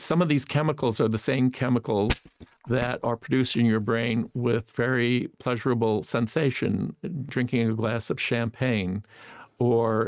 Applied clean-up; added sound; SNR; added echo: neural mask model RNNoise.